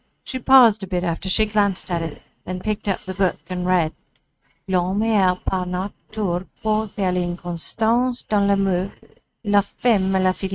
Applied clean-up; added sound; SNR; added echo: neural mask model RNNoise.